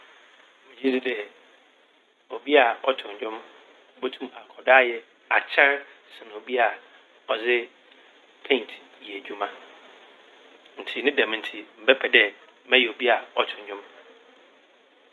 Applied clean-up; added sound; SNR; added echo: none; none; none; none.